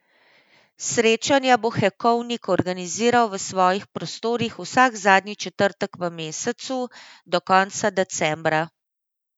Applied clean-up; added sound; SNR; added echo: none; none; none; none.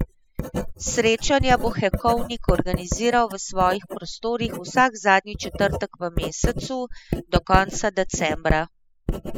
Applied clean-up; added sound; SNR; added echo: classical method spectral subtraction.